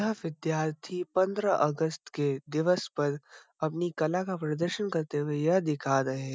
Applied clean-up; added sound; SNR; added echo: none; none; none; none.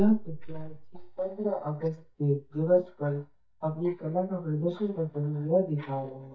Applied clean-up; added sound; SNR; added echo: neural mask model DeepFilterNet 3.